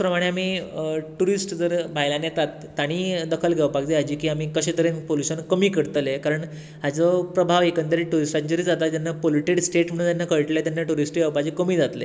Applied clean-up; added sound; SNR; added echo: none; none; none; none.